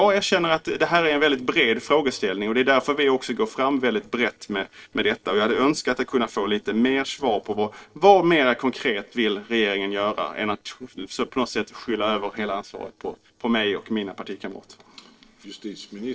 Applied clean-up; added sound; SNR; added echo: neural separator model SepFormer DNS4.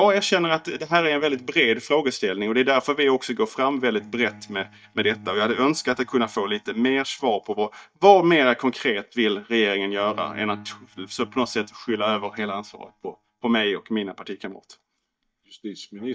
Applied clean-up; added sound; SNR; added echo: neural mask model DeepFilterNet 3.